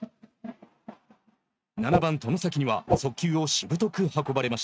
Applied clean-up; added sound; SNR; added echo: neural mask model RNNoise.